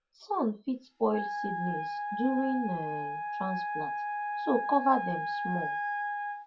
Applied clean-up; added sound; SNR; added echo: none; Wind instrument, woodwind instrument; 2 dB; reverberation time 0.2 s.